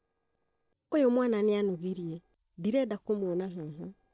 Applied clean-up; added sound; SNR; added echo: neural separator model SepFormer DNS4.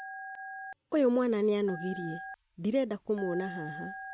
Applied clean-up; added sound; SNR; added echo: none; Telephone; 12 dB; none.